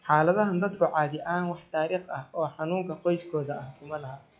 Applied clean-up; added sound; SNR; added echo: classical method log-MMSE.